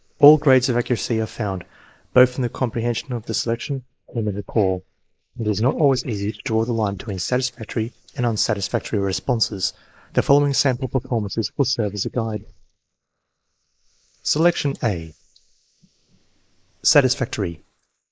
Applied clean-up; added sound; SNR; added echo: neural mask model Resemble Enhance denoiser.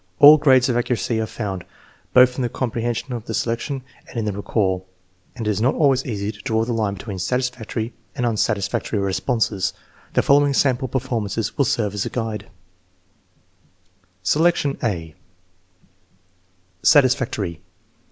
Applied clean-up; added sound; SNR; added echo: none; none; none; none.